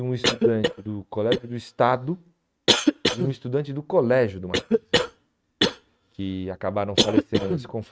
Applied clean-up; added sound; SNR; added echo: neural mask model RNNoise.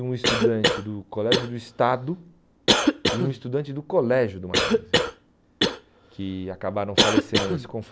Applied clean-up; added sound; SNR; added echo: none; Cough; -2 dB; none.